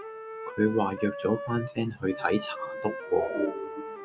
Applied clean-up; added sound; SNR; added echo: none; Wind instrument, woodwind instrument; 10 dB; none.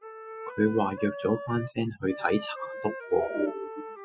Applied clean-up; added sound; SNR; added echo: classical method spectral subtraction.